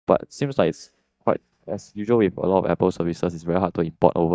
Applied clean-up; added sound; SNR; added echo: neural mask model DeepFilterNet 3.